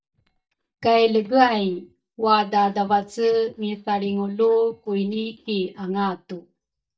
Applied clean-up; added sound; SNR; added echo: neural mask model DeepFilterNet 3.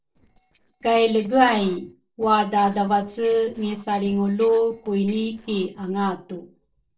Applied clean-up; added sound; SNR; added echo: neural separator model SepFormer DNS4.